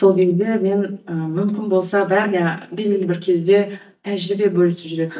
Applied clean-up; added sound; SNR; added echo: neural mask model DeepFilterNet 3.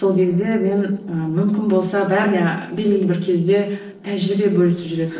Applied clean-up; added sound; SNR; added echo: neural separator model SepFormer DNS4.